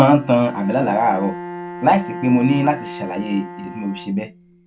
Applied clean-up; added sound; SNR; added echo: none; Bowed string instrument; 13 dB; none.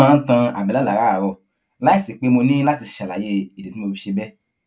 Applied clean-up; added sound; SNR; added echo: none; none; none; none.